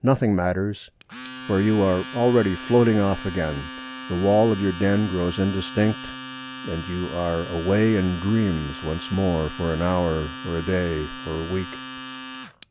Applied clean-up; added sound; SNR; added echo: none; Domestic sounds, home sounds; 13 dB; none.